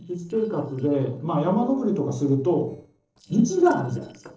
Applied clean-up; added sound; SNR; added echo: neural separator model SepFormer DNS4.